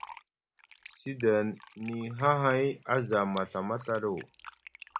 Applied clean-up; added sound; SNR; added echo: none; Fill (with liquid); 19 dB; none.